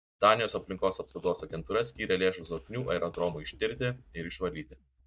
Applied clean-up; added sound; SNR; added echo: neural mask model DeepFilterNet 3.